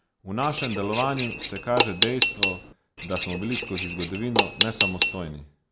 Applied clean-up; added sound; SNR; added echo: none; Cutlery, silverware / Dishes, pots, and pans; -2 dB; none.